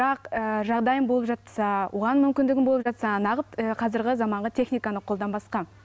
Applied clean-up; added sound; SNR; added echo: none; none; none; none.